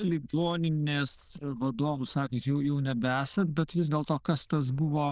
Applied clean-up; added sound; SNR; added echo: neural diffusion model UNIVERSE++.